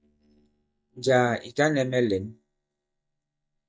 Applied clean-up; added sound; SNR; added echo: neural mask model DeepFilterNet 3.